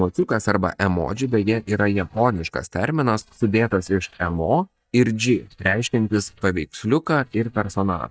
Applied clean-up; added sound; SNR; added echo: neural mask model DeepFilterNet 3.